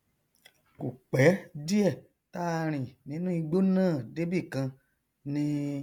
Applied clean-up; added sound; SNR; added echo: none; none; none; none.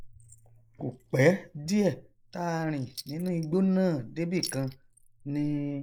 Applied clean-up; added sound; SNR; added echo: neural mask model Resemble Enhance denoiser.